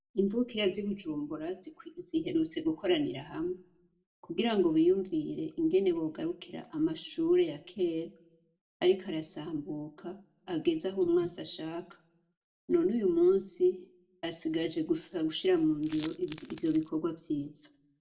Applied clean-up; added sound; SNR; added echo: none; Coin (dropping); 13 dB; reverberation time 0.4 s.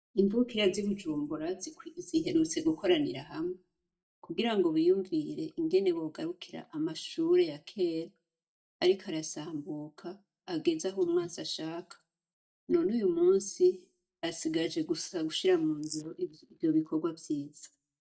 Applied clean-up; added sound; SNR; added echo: neural mask model DeepFilterNet 3.